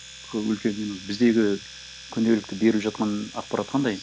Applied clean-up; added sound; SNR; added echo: none; Domestic sounds, home sounds; 17 dB; none.